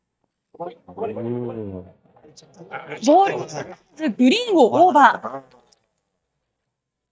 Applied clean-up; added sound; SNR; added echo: neural mask model DeepFilterNet 3.